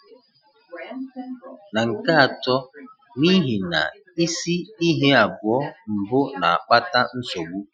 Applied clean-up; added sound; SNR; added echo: classical method Wiener filter.